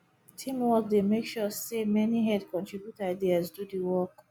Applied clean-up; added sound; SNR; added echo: none; none; none; none.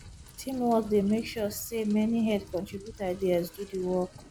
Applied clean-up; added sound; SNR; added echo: none; Rain; 19 dB; none.